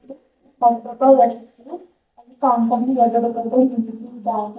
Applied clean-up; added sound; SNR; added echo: neural mask model DeepFilterNet 3.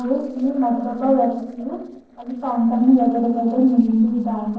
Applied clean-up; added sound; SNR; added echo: neural separator model SepFormer DNS4.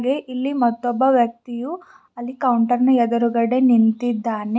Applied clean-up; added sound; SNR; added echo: none; none; none; none.